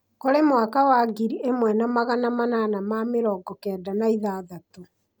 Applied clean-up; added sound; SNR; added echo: none; none; none; none.